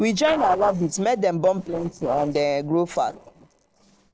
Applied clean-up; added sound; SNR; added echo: neural separator model SepFormer DNS4.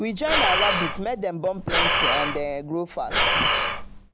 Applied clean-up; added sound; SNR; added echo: none; Breathing; -5 dB; none.